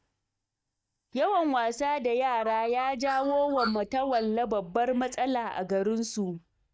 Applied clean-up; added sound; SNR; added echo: neural mask model DeepFilterNet 3.